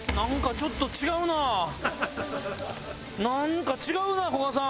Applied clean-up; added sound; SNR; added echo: none; none; none; none.